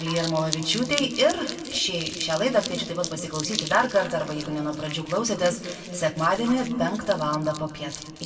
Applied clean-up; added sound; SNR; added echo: none; Crumpling, crinkling; 12 dB; reverberation time 2.0 s.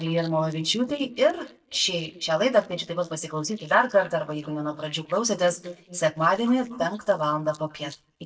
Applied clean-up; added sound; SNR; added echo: neural mask model DeepFilterNet 3.